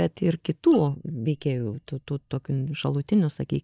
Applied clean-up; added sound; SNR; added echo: neural mask model DeepFilterNet 3.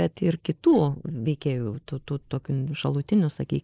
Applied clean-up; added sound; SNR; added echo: neural mask model Resemble Enhance denoiser.